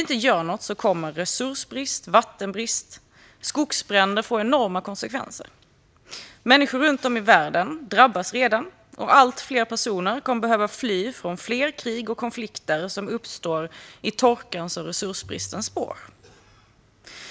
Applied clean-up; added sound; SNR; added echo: none; none; none; none.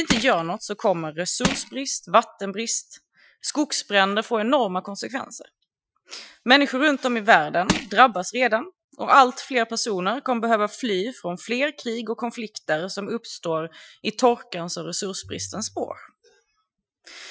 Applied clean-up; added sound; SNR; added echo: classical method Wiener filter.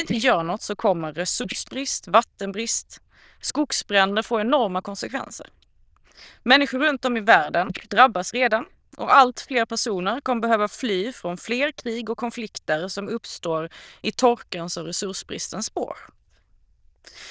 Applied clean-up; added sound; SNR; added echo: neural diffusion model UNIVERSE++.